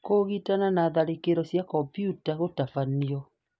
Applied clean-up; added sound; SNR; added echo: none; none; none; none.